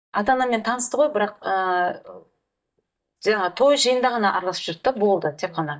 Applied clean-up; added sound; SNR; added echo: neural mask model DeepFilterNet 3.